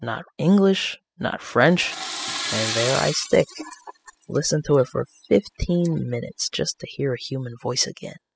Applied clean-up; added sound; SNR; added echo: classical method spectral subtraction.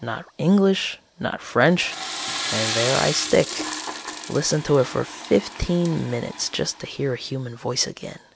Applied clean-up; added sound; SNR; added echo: none; Toilet flush / Water; 9 dB; none.